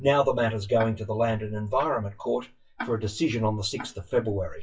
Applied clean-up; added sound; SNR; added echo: classical method WPE with log-MMSE.